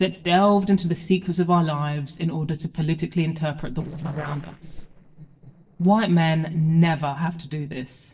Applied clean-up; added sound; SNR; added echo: neural separator model SepFormer DNS4.